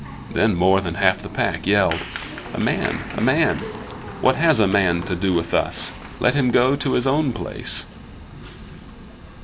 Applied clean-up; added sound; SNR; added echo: none; Applause; 12 dB; none.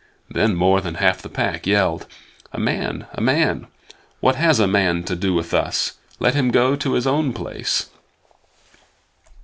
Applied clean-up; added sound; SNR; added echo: none; none; none; none.